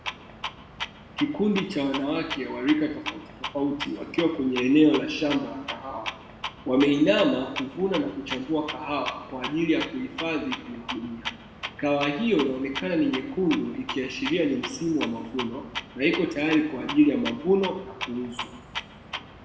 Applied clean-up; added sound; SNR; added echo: none; Clock; 11 dB; reverberation time 0.9 s.